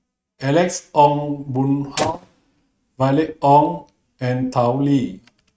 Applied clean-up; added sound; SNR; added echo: neural mask model RNNoise.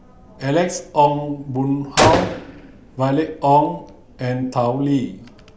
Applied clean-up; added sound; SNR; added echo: none; Gunshot, gunfire; 7 dB; none.